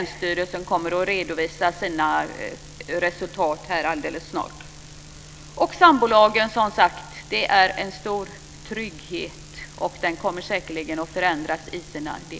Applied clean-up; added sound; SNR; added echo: none; none; none; none.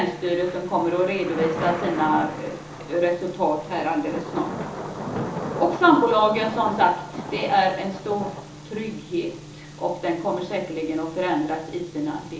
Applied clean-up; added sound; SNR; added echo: none; Thunder / Rain; 11 dB; reverberation time 1.2 s.